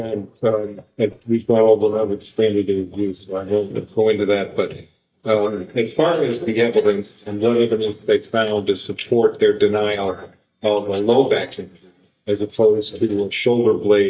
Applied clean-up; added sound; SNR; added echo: neural mask model DeepFilterNet 3.